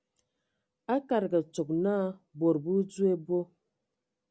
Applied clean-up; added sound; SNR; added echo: none; none; none; none.